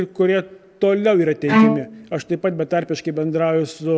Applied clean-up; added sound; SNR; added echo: none; Bowed string instrument; 1 dB; none.